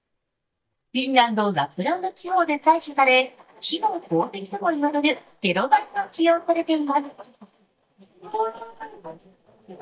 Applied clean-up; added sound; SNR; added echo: neural mask model DeepFilterNet 3.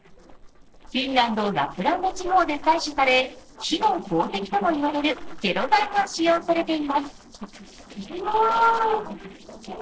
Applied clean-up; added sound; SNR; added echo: neural separator model SepFormer DNS4.